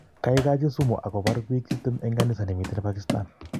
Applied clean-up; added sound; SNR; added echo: none; Run; 8 dB; none.